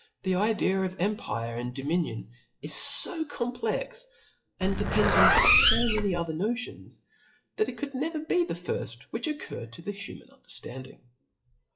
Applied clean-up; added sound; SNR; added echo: classical method WPE with log-MMSE.